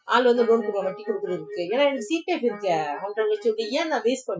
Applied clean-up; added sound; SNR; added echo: classical method Wiener filter.